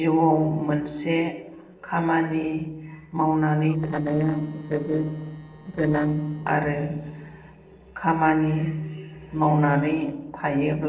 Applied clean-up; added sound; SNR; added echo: neural separator model SepFormer DNS4.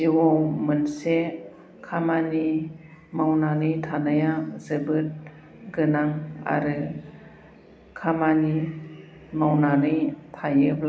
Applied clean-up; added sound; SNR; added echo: none; none; none; none.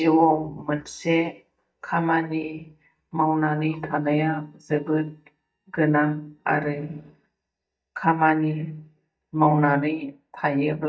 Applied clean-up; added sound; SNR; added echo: neural mask model DeepFilterNet 3.